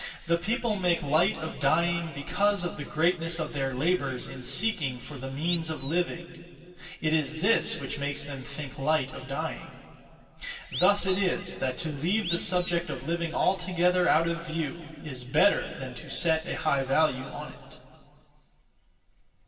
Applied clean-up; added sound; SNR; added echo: none; Animal; 1 dB; reverberation time 2.4 s.